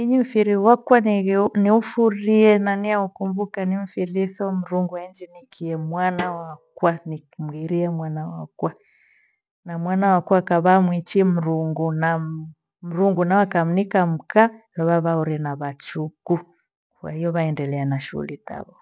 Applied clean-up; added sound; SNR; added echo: none; Snare drum; 17 dB; none.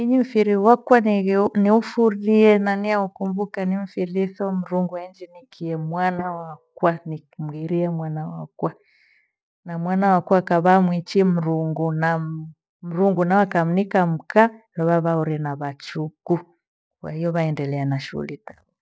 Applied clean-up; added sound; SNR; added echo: neural mask model DeepFilterNet 3.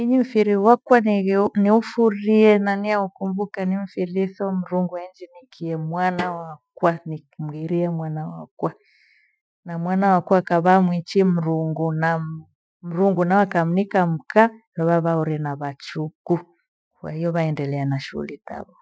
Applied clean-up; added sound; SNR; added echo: classical method Wiener filter.